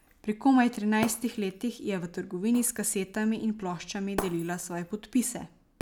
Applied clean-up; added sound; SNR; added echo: none; Shatter; 14 dB; none.